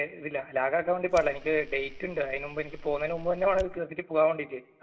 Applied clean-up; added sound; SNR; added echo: none; Fire; 14 dB; reverberation time 0.9 s.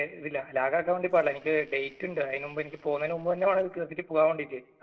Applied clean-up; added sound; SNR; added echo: neural separator model SepFormer DNS4.